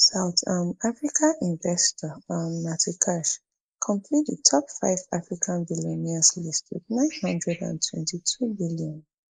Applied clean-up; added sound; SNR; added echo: neural mask model Resemble Enhance denoiser.